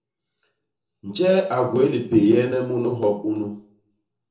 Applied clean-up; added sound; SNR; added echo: none; none; none; reverberation time 0.7 s.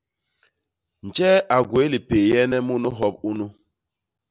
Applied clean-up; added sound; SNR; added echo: none; none; none; none.